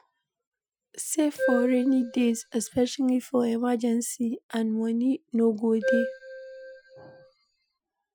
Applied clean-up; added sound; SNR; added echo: classical method Wiener filter.